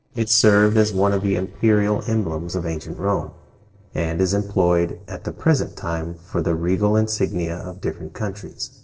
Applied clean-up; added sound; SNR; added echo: neural separator model SepFormer DNS4.